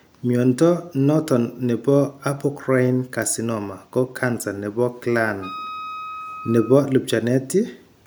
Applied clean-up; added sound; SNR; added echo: none; Wind instrument, woodwind instrument; 14 dB; none.